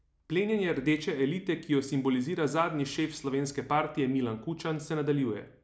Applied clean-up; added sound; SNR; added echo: none; none; none; none.